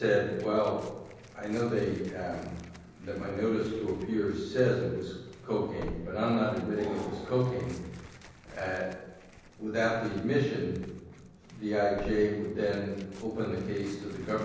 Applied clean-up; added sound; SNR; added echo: none; Tearing; 19 dB; reverberation time 1.1 s.